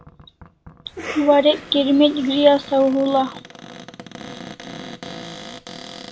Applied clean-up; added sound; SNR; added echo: none; Cough + Cupboard open or close; 15 dB; none.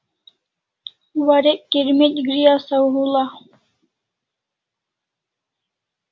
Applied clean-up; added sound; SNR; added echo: none; none; none; none.